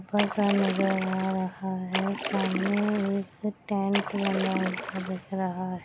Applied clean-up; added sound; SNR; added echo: none; Splash, splatter; 6 dB; none.